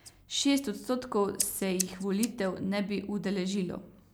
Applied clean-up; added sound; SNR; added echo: none; Scissors; 12 dB; none.